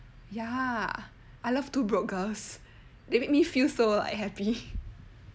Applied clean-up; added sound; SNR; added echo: none; none; none; none.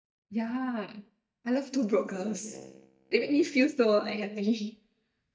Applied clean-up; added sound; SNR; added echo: neural mask model DeepFilterNet 3.